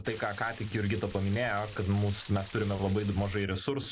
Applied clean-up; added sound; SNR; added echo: none; Stream; 18 dB; none.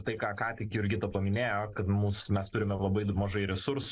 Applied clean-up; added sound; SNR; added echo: neural mask model Resemble Enhance denoiser.